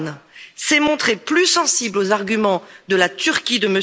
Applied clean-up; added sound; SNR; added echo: none; none; none; none.